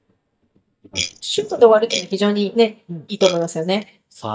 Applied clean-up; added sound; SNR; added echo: neural mask model DeepFilterNet 3.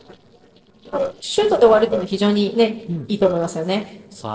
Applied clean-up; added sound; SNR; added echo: neural separator model SepFormer DNS4.